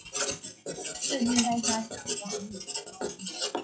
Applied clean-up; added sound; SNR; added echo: classical method log-MMSE.